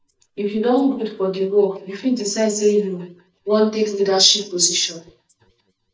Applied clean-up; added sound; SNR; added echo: neural mask model DeepFilterNet 3.